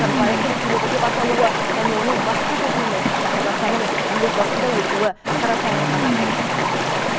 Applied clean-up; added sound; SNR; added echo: none; Stream; -5 dB; none.